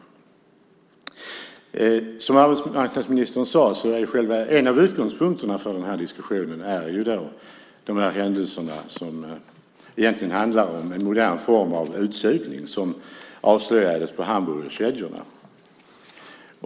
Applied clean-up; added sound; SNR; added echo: none; none; none; none.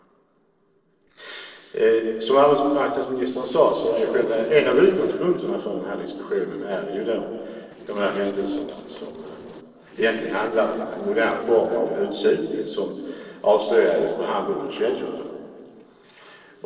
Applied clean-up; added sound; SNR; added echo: neural separator model SepFormer DNS4.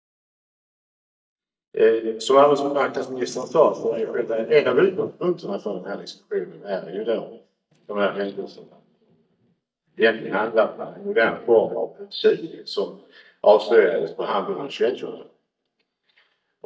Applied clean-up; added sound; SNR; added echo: neural mask model DeepFilterNet 3.